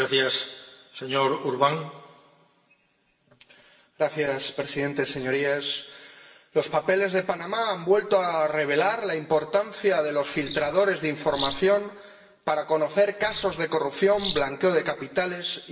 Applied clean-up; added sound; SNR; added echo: none; Bird vocalization, bird call, bird song; 11 dB; reverberation time 1.0 s.